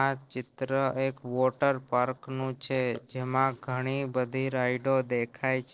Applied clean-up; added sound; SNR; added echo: neural separator model SepFormer DNS4.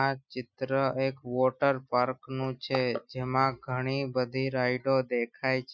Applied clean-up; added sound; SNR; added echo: classical method Wiener filter.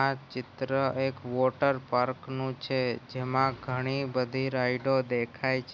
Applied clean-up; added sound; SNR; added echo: none; none; none; none.